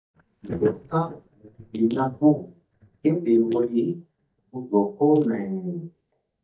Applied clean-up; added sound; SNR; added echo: neural mask model DeepFilterNet 3.